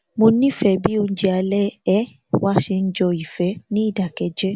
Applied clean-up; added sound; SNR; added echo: none; none; none; none.